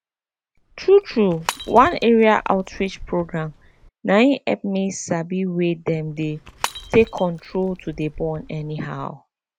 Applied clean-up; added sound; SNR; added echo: none; Shatter / Crushing; 16 dB; none.